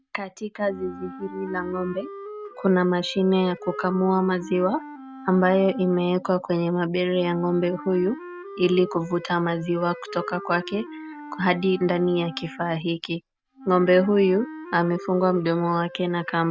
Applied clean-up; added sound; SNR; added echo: none; Wind instrument, woodwind instrument; 16 dB; none.